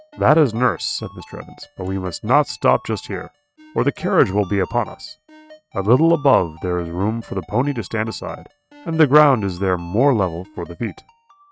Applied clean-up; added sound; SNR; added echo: neural mask model RNNoise.